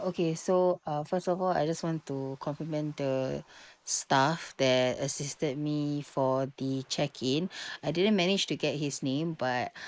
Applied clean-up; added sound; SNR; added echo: neural mask model Resemble Enhance denoiser.